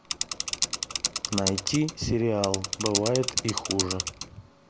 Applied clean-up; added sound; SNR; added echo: none; Mechanisms / Bicycle; 2 dB; none.